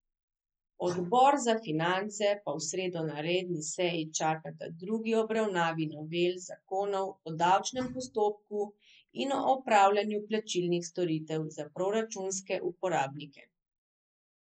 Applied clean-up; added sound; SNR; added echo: neural mask model Resemble Enhance denoiser.